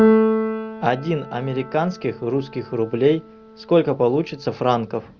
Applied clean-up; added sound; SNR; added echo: none; Keyboard (musical); 2 dB; none.